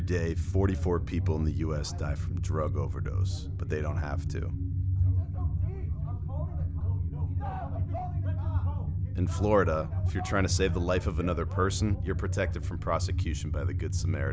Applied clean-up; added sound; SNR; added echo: none; none; none; none.